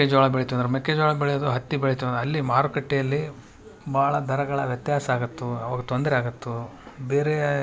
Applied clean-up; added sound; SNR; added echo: none; none; none; none.